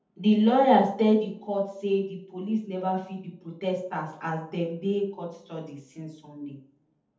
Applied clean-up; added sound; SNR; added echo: none; none; none; reverberation time 0.6 s.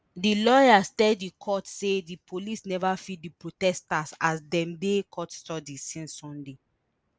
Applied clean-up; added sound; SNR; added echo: none; none; none; none.